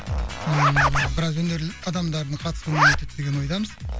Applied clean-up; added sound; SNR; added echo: none; Zipper (clothing); 1 dB; none.